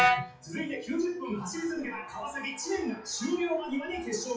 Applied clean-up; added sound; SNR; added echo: classical method WPE with log-MMSE.